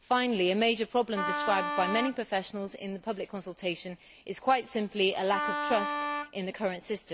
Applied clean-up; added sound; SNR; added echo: none; Wind instrument, woodwind instrument; 2 dB; none.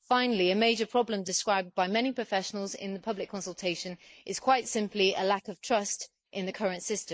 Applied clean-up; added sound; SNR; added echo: neural mask model Resemble Enhance denoiser.